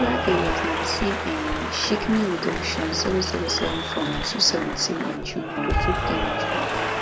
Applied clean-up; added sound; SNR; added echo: none; Applause / Cheering + Guitar; 0 dB; none.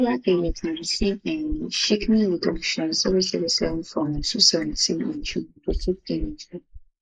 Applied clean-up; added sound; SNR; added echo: neural mask model Resemble Enhance denoiser.